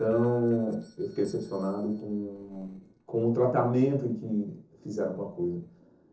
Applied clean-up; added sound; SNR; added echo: neural separator model SepFormer DNS4.